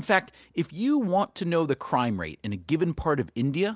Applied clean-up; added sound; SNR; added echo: none; none; none; none.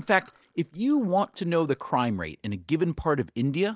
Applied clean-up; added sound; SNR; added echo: neural mask model DeepFilterNet 3.